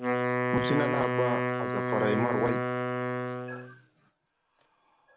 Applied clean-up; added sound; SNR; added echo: none; Wind instrument, woodwind instrument; -3 dB; none.